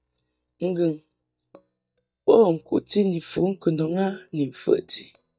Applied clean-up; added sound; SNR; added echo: neural mask model DeepFilterNet 3.